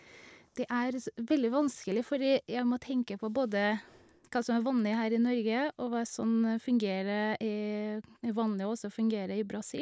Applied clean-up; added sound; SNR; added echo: none; none; none; none.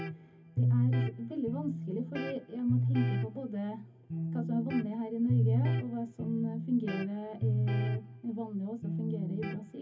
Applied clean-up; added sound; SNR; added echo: none; Electric guitar; -3 dB; reverberation time 0.3 s.